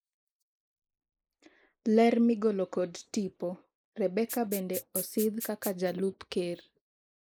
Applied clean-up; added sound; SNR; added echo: neural mask model Resemble Enhance denoiser.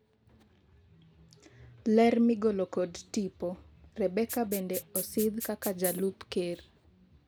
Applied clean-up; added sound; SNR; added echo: none; Rattle (instrument); 8 dB; none.